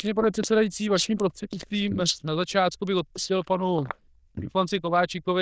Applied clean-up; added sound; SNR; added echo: neural diffusion model UNIVERSE++.